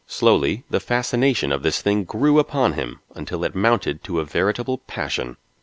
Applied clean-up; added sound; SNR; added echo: none; none; none; none.